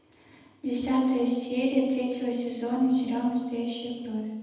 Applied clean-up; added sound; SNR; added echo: none; none; none; reverberation time 1.0 s.